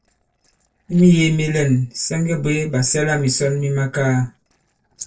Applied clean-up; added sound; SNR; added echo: neural separator model SepFormer DNS4.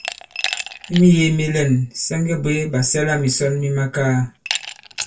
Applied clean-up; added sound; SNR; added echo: none; Glass; 13 dB; reverberation time 0.1 s.